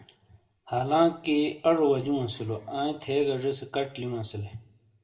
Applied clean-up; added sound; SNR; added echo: none; none; none; reverberation time 0.4 s.